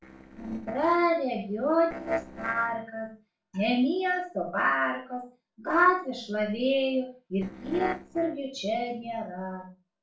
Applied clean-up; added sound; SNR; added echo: neural separator model SepFormer DNS4.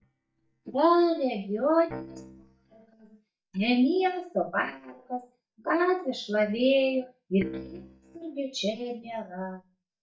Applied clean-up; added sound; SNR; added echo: neural mask model DeepFilterNet 3.